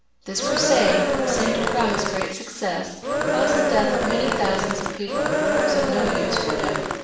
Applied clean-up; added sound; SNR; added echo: none; Cheering; -4 dB; reverberation time 0.6 s.